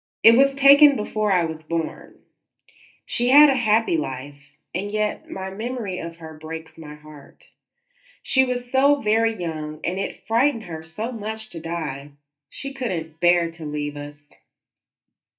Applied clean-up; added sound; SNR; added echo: neural mask model DeepFilterNet 3.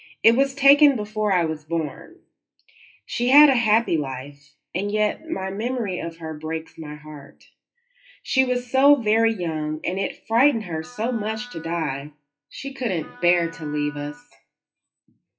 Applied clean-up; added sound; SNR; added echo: classical method WPE with log-MMSE.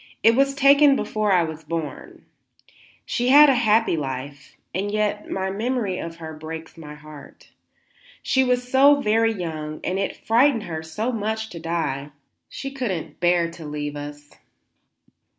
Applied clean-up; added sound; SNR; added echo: none; none; none; none.